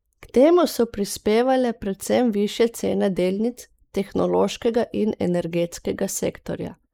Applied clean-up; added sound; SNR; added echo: neural mask model Resemble Enhance denoiser.